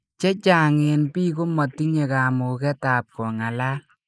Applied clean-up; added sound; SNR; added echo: neural mask model Resemble Enhance denoiser.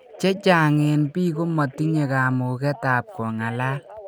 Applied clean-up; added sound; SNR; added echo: none; Telephone; 19 dB; none.